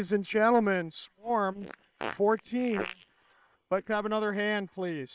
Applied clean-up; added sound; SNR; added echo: neural separator model SepFormer WHAM!.